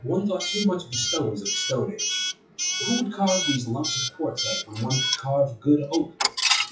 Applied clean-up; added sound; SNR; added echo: classical method WPE with log-MMSE.